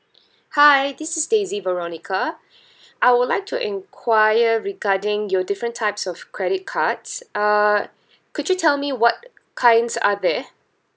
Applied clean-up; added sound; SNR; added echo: none; none; none; none.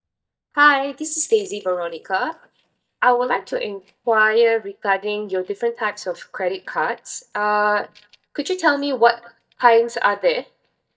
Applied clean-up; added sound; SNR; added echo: neural mask model DeepFilterNet 3.